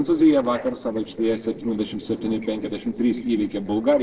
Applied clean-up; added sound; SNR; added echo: neural separator model SepFormer DNS4.